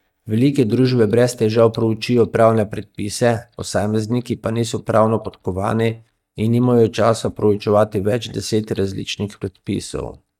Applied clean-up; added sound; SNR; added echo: neural mask model DeepFilterNet 3.